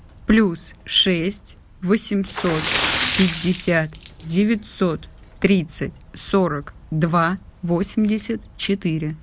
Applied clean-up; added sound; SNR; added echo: none; Splash, splatter; 11 dB; none.